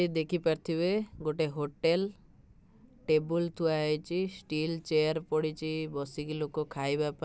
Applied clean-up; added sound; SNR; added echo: none; none; none; none.